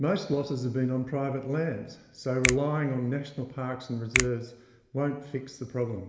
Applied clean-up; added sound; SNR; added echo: none; Finger snapping; 3 dB; reverberation time 1.0 s.